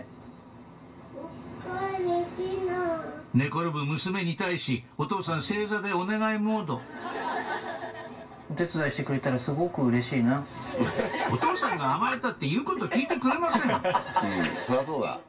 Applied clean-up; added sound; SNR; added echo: none; none; none; reverberation time 0.2 s.